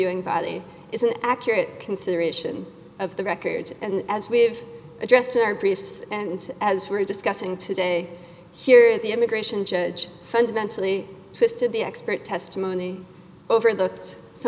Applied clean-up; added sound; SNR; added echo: none; none; none; none.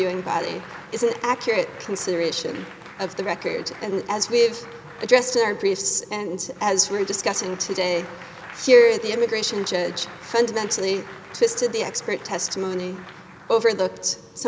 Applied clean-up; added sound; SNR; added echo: none; Applause; 19 dB; none.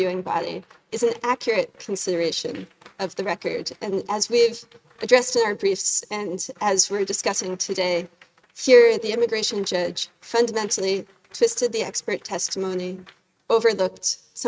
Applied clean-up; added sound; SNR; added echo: neural mask model RNNoise.